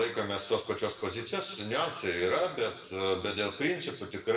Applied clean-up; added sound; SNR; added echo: none; none; none; reverberation time 0.8 s.